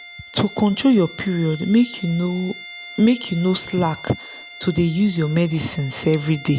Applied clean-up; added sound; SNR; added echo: none; Bowed string instrument; 17 dB; none.